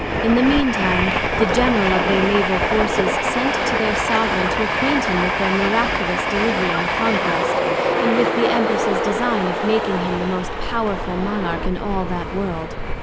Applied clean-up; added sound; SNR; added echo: none; Train; -2 dB; none.